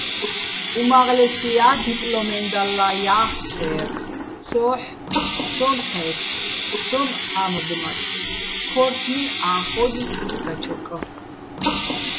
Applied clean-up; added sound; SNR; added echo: none; Water tap, faucet; 4 dB; none.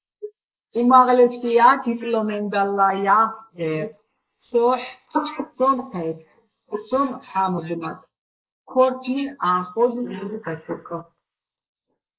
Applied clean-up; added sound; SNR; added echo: neural mask model Resemble Enhance denoiser.